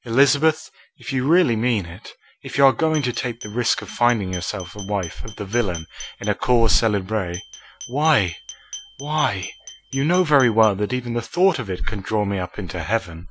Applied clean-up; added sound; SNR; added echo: none; Glass; 17 dB; none.